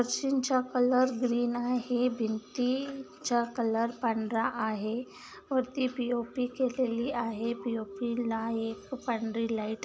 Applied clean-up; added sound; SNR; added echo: none; none; none; none.